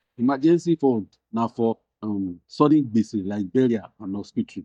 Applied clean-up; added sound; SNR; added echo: neural mask model DeepFilterNet 3.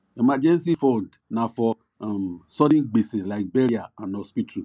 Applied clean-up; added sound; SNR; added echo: none; none; none; none.